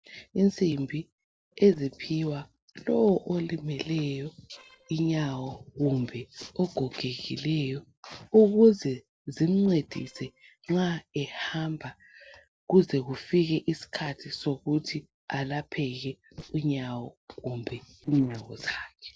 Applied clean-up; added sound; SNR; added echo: neural separator model SepFormer DNS4.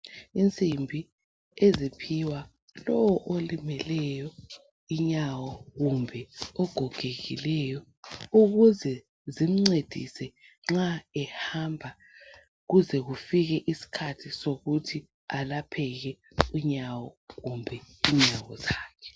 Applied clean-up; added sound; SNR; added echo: none; none; none; none.